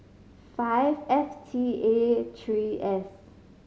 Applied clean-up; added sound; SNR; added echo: none; none; none; none.